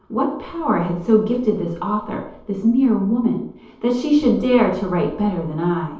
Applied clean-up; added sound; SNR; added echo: none; none; none; reverberation time 2.2 s.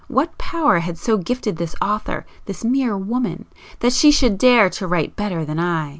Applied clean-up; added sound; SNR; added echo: none; none; none; none.